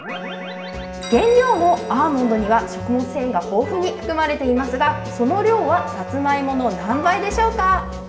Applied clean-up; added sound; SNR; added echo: none; Wind instrument, woodwind instrument; 13 dB; reverberation time 2.2 s.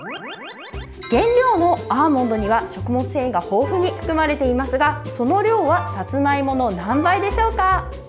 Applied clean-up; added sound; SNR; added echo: none; none; none; none.